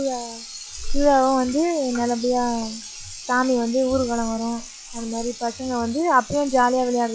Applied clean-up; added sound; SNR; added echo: classical method log-MMSE.